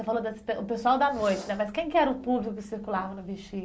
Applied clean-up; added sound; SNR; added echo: none; none; none; none.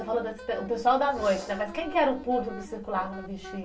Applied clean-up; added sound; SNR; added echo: none; Wind instrument, woodwind instrument; 16 dB; reverberation time 0.2 s.